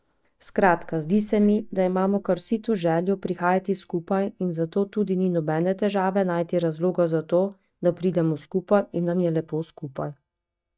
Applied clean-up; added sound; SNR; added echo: neural mask model DeepFilterNet 3.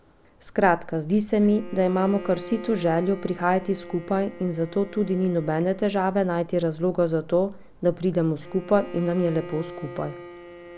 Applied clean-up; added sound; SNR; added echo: none; Bowed string instrument; 17 dB; none.